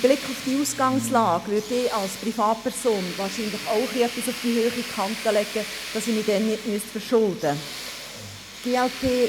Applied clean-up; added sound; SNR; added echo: none; Tools; 11 dB; none.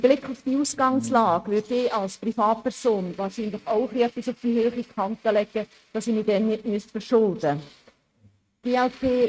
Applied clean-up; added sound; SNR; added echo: neural mask model RNNoise.